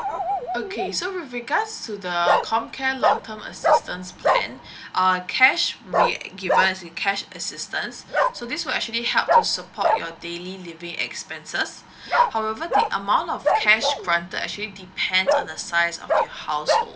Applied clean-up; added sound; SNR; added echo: none; Bark; 0 dB; none.